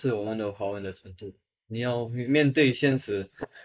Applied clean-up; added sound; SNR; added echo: neural mask model Resemble Enhance denoiser.